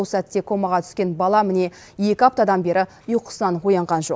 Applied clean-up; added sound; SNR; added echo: none; none; none; none.